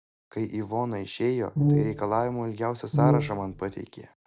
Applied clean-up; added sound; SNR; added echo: none; Brass instrument; -3 dB; none.